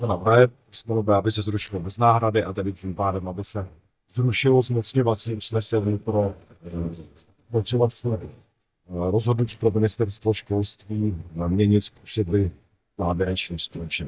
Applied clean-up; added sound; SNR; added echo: neural mask model DeepFilterNet 3.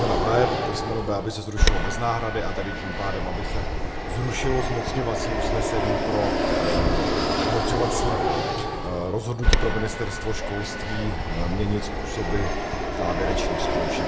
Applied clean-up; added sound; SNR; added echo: none; Fixed-wing aircraft, airplane; -4 dB; reverberation time 1.5 s.